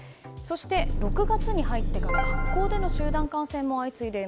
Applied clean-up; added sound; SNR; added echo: none; Engine; -5 dB; none.